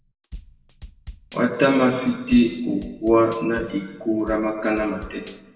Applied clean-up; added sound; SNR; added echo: none; Drum / Drum kit; 19 dB; reverberation time 1.2 s.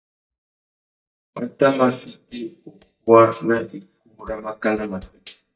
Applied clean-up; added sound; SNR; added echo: neural mask model DeepFilterNet 3.